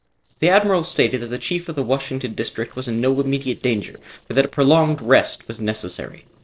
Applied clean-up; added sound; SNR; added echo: neural separator model SepFormer DNS4.